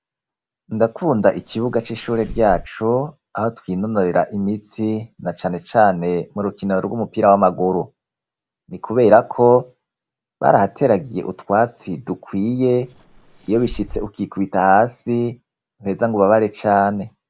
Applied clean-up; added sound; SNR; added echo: none; Fireworks; 15 dB; none.